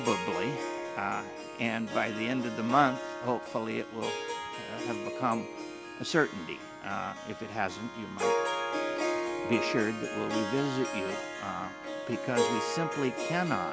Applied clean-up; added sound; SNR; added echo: none; Harp; 2 dB; none.